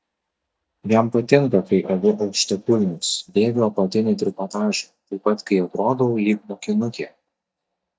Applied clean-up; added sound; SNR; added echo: neural mask model DeepFilterNet 3.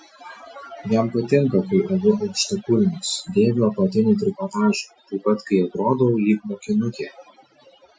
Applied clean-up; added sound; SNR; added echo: classical method Wiener filter.